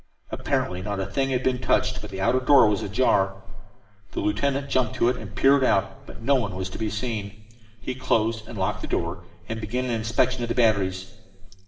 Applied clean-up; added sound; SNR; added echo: none; none; none; reverberation time 1.5 s.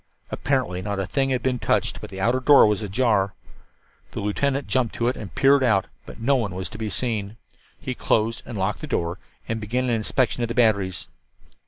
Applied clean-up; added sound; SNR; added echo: none; none; none; none.